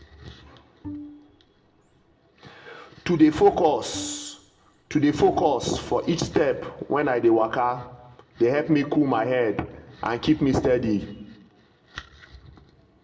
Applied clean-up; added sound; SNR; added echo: none; Bowed string instrument; 17 dB; reverberation time 0.7 s.